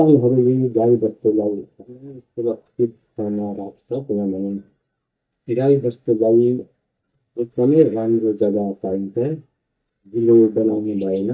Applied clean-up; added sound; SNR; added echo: neural mask model DeepFilterNet 3.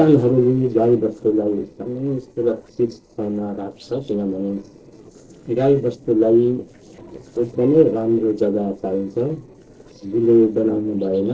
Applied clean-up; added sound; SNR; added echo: neural separator model SepFormer DNS4.